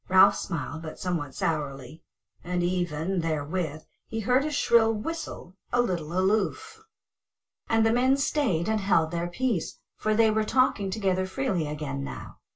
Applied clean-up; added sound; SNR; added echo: none; none; none; reverberation time 0.2 s.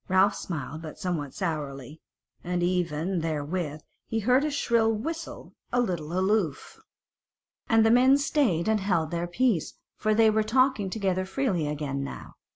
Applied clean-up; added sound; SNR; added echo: none; none; none; none.